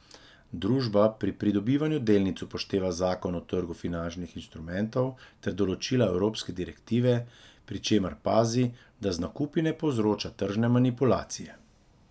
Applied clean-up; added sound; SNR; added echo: none; none; none; none.